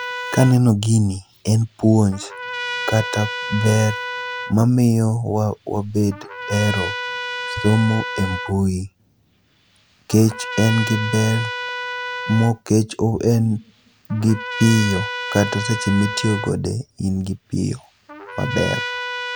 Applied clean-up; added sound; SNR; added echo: none; Trumpet; 10 dB; none.